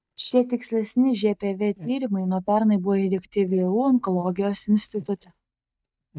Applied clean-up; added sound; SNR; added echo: neural mask model DeepFilterNet 3.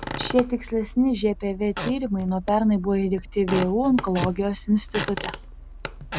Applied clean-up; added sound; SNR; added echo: none; Squeak / Wood; 10 dB; none.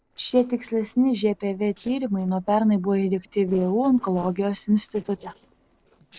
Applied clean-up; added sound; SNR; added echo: neural separator model SepFormer DNS4.